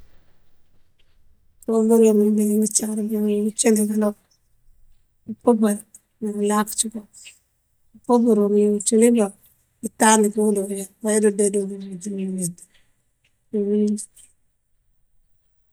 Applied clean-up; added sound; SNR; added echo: neural mask model DeepFilterNet 3.